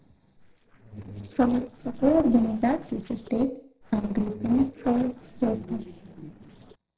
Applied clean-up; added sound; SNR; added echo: neural separator model SepFormer DNS4.